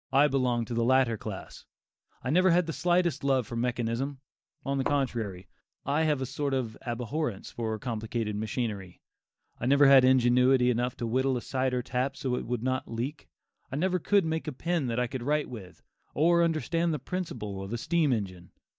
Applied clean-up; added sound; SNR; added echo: neural mask model DeepFilterNet 3.